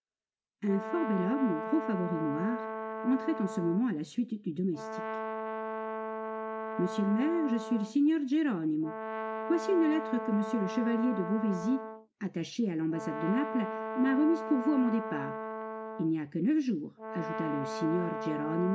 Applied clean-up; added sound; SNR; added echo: none; Brass instrument; 7 dB; none.